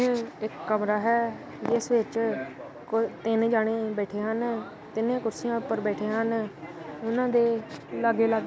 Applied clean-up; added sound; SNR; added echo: none; none; none; none.